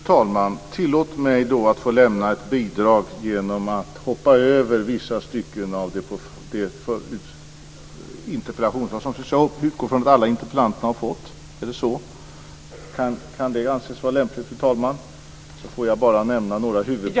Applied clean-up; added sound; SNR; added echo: none; none; none; none.